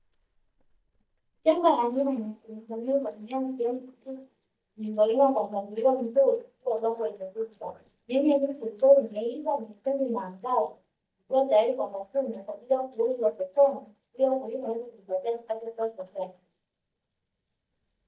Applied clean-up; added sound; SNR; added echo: neural mask model DeepFilterNet 3.